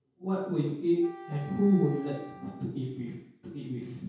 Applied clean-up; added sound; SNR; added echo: none; Wind instrument, woodwind instrument; 18 dB; reverberation time 0.6 s.